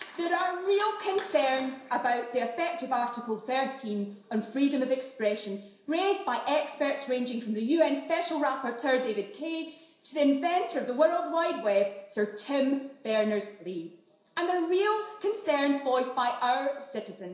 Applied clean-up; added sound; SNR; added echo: none; none; none; reverberation time 0.7 s.